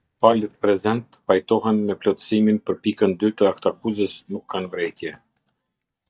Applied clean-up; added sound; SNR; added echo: neural mask model DeepFilterNet 3.